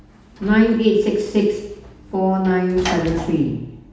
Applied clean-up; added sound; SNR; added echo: none; Sliding door / Slam; 14 dB; reverberation time 0.8 s.